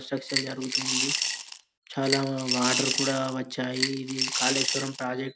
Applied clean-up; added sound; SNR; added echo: none; Coin (dropping) / Glass; 0 dB; none.